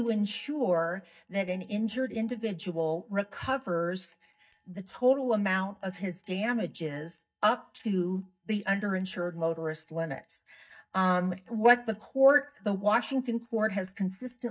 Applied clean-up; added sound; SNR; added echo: neural mask model DeepFilterNet 3.